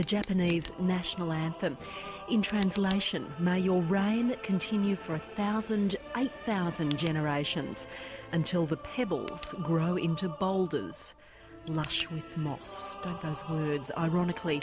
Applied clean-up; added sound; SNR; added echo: none; Tick; 17 dB; none.